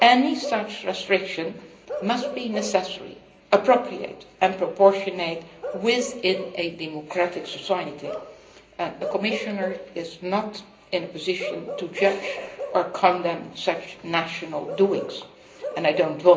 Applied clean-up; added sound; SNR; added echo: none; Bark / Livestock, farm animals, working animals; 13 dB; reverberation time 0.5 s.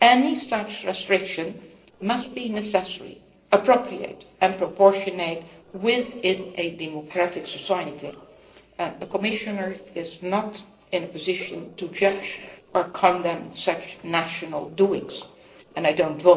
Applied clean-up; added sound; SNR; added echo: neural separator model SepFormer DNS4.